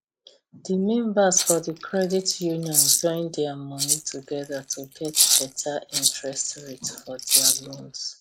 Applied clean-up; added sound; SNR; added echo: neural mask model Resemble Enhance denoiser.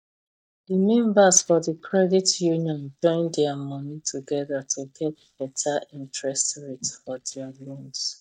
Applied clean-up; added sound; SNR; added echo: neural mask model DeepFilterNet 3.